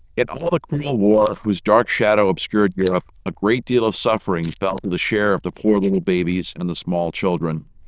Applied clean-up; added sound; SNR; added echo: neural diffusion model UNIVERSE++.